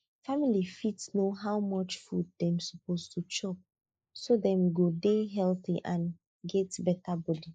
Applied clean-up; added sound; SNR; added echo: neural mask model Resemble Enhance denoiser.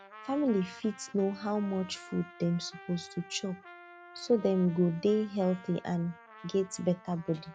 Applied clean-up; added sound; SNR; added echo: none; Trumpet; 19 dB; none.